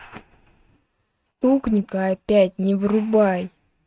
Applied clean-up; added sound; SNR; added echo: neural mask model RNNoise.